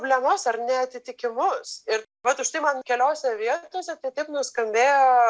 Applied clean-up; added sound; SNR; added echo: none; none; none; none.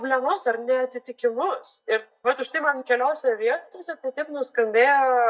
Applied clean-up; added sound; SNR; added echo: neural mask model DeepFilterNet 3.